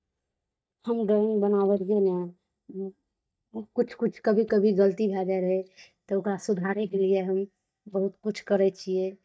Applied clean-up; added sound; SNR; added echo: neural mask model DeepFilterNet 3.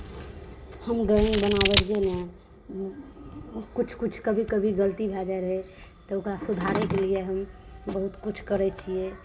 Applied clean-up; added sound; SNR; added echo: none; Scissors; -4 dB; reverberation time 0.2 s.